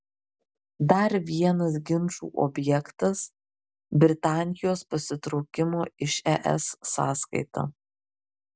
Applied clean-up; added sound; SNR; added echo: none; none; none; none.